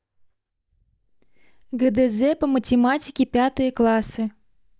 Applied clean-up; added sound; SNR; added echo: neural mask model DeepFilterNet 3.